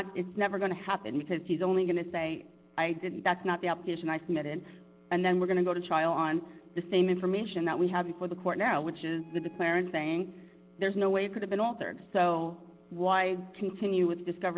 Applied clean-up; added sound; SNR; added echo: neural separator model SepFormer DNS4.